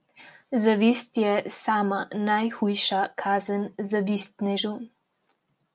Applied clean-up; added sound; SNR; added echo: none; none; none; none.